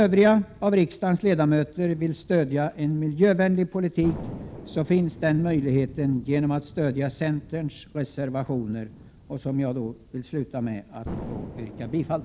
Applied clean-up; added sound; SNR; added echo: none; Thunder; 17 dB; none.